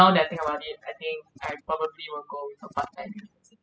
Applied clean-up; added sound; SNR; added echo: classical method spectral subtraction.